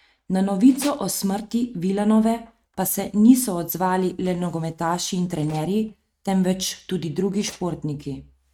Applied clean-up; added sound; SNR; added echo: neural mask model RNNoise.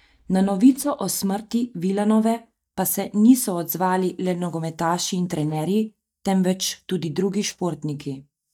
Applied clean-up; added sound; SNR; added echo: neural mask model DeepFilterNet 3.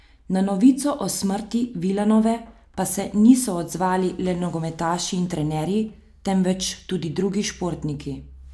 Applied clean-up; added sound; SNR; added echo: none; none; none; none.